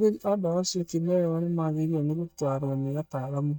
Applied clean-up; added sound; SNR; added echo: neural mask model DeepFilterNet 3.